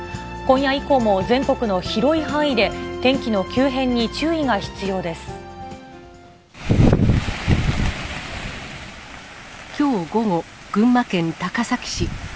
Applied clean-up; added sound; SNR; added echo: none; none; none; none.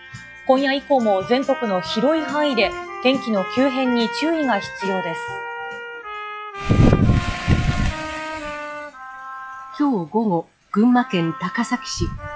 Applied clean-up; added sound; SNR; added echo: classical method log-MMSE.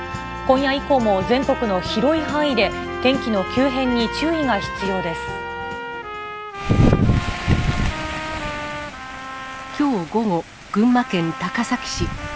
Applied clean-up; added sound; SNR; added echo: none; Trumpet; 11 dB; none.